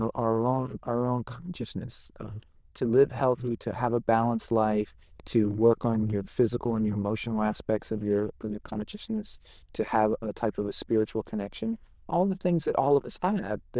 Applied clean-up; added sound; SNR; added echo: neural diffusion model UNIVERSE++.